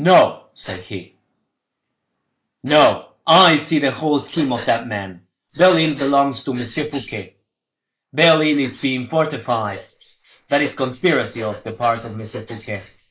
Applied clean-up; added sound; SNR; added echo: neural mask model Resemble Enhance denoiser.